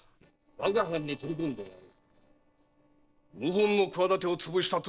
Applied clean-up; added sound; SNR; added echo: neural separator model SepFormer DNS4.